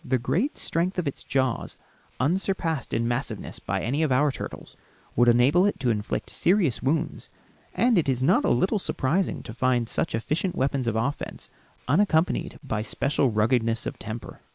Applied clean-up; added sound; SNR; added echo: none; none; none; none.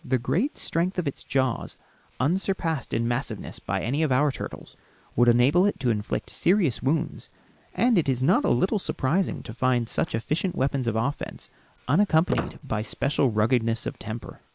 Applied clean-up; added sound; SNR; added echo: none; Squeak; 15 dB; none.